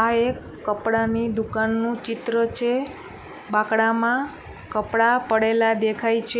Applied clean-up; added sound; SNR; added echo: none; none; none; none.